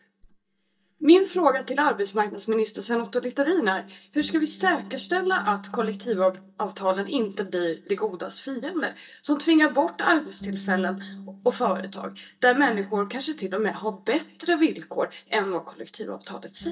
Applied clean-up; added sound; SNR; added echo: neural mask model DeepFilterNet 3.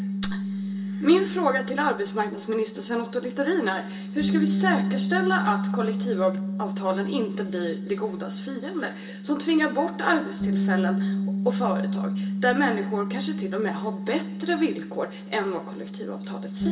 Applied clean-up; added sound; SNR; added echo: none; Bass guitar; 2 dB; reverberation time 0.1 s.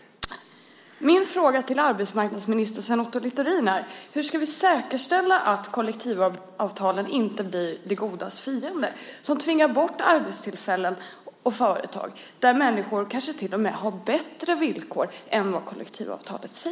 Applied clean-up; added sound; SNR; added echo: none; none; none; none.